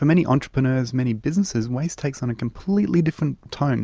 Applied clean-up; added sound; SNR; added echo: none; none; none; none.